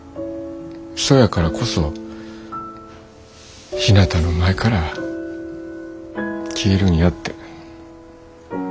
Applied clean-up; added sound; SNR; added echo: none; none; none; none.